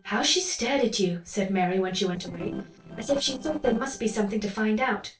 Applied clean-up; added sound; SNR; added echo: neural separator model SepFormer DNS4.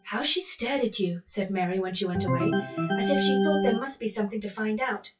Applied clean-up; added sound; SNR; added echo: classical method WPE with log-MMSE.